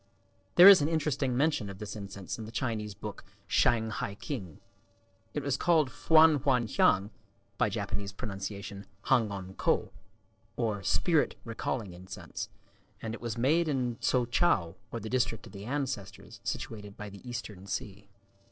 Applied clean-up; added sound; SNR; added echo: neural separator model SepFormer DNS4.